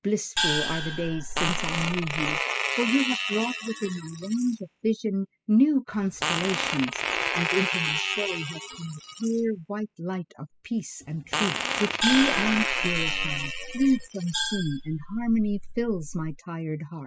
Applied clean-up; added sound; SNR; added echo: classical method spectral subtraction.